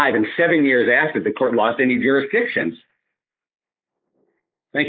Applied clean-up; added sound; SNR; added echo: neural mask model Resemble Enhance denoiser.